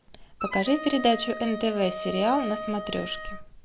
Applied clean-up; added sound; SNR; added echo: none; Wind instrument, woodwind instrument; 9 dB; none.